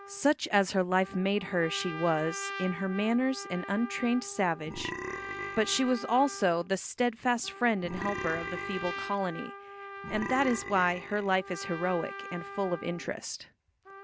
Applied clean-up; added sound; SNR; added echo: none; Trumpet + Burping, eructation; 10 dB; none.